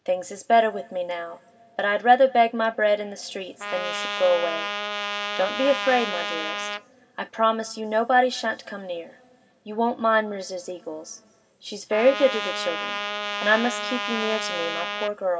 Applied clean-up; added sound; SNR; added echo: none; Trumpet; 5 dB; reverberation time 2.1 s.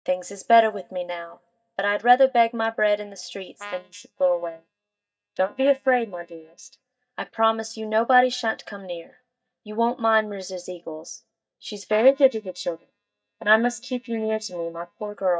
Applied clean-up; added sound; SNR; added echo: neural mask model DeepFilterNet 3.